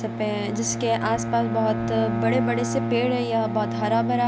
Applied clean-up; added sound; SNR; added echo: none; Bowed string instrument; 3 dB; none.